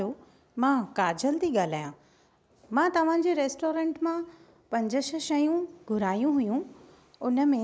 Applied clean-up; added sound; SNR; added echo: none; none; none; none.